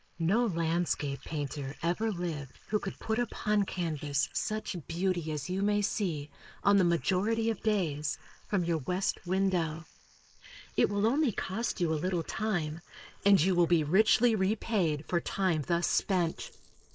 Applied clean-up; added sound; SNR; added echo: neural mask model Resemble Enhance denoiser.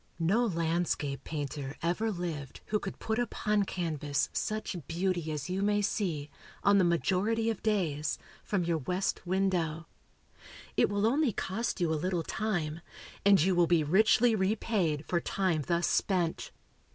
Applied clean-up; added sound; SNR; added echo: none; none; none; none.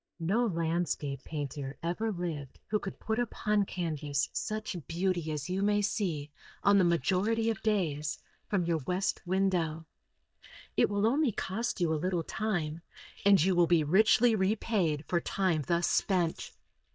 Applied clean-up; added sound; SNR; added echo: neural mask model DeepFilterNet 3.